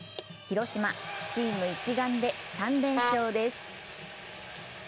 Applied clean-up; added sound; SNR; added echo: none; Vehicle horn, car horn, honking; 4 dB; none.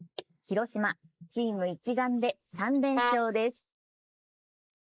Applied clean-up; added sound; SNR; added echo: neural mask model Resemble Enhance denoiser.